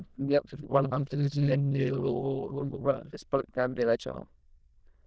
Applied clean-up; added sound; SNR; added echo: neural diffusion model UNIVERSE++.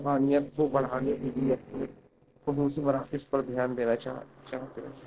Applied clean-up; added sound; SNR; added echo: neural separator model SepFormer DNS4.